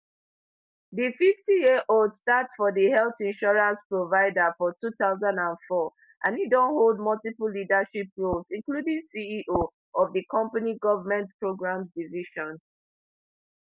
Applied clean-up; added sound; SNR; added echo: none; none; none; none.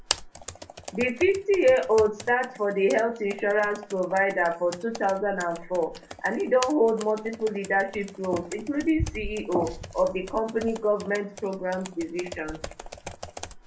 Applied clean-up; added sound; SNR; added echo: none; Computer keyboard; 12 dB; reverberation time 0.3 s.